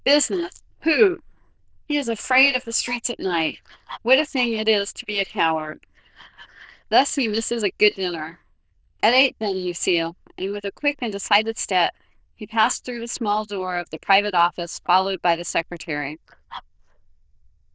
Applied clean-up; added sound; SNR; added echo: neural diffusion model UNIVERSE++.